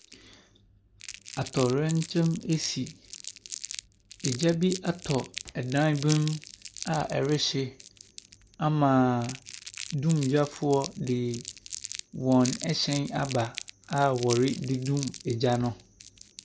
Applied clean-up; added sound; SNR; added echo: none; Crumpling, crinkling; 14 dB; none.